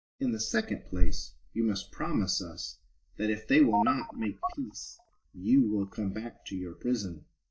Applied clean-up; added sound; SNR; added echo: neural mask model DeepFilterNet 3.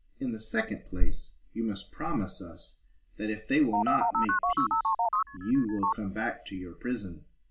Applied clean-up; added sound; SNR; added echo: none; Telephone; -1 dB; reverberation time 0.2 s.